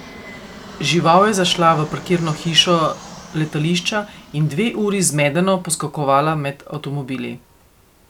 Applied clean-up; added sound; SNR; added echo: none; Fixed-wing aircraft, airplane; 19 dB; none.